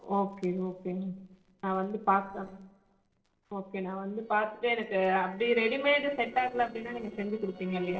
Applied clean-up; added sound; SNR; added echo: neural separator model SepFormer DNS4.